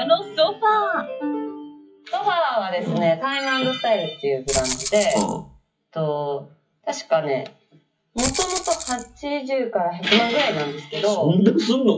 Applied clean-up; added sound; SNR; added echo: classical method WPE with log-MMSE.